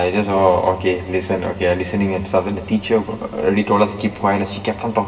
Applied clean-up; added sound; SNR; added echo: none; none; none; reverberation time 1.3 s.